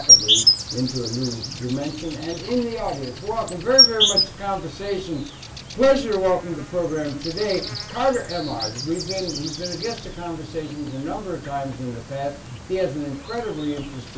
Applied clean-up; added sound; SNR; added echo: none; Insect; -1 dB; reverberation time 0.3 s.